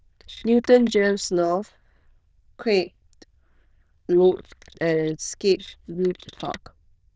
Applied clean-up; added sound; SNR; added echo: neural diffusion model UNIVERSE++.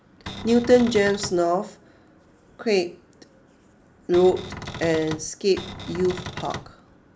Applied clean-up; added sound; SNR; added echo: none; Cupboard open or close; 11 dB; none.